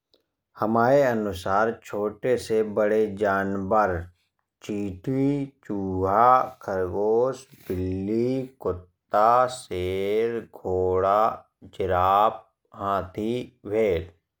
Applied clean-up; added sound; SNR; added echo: none; none; none; none.